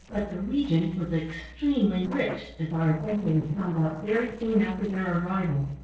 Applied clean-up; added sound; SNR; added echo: neural separator model SepFormer DNS4.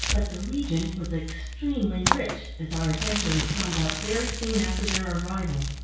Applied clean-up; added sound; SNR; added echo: none; Crumpling, crinkling; 5 dB; reverberation time 0.6 s.